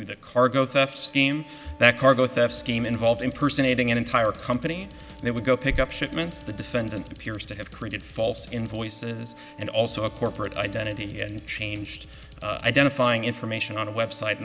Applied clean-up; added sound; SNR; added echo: none; Wind instrument, woodwind instrument + Drum kit; 20 dB; none.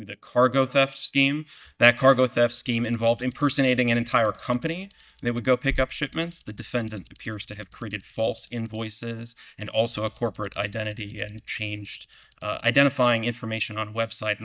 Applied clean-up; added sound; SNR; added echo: neural mask model DeepFilterNet 3.